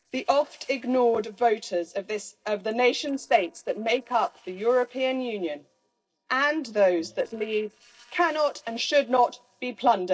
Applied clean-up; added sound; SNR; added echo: neural separator model SepFormer DNS4.